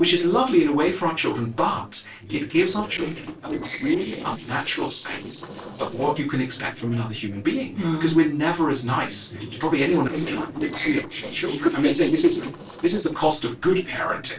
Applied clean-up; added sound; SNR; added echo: neural separator model SepFormer DNS4.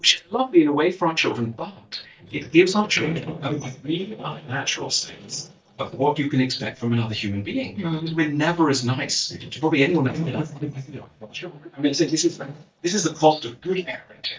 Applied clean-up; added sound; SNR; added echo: neural mask model DeepFilterNet 3.